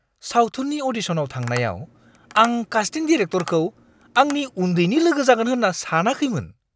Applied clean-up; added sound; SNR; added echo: none; Tap; 19 dB; none.